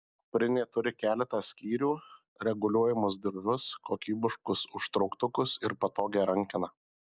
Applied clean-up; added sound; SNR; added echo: none; none; none; none.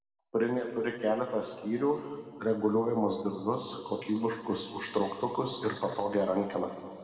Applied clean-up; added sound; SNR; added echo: none; none; none; reverberation time 2.1 s.